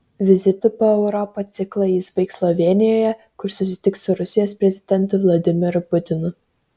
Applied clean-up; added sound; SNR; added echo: none; none; none; none.